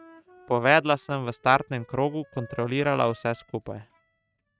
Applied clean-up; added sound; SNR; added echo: neural mask model RNNoise.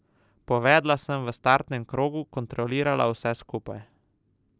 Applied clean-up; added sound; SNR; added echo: none; none; none; none.